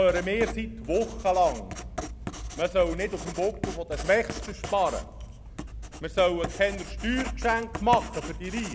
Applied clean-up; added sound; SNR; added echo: none; Writing; 9 dB; none.